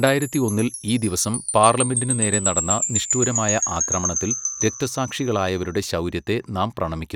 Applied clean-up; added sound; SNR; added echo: none; Wind chime; 5 dB; none.